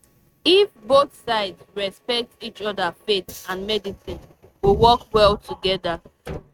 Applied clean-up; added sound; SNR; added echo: neural mask model RNNoise.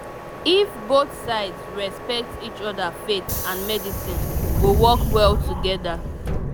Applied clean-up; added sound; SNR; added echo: none; Subway, metro, underground; 2 dB; none.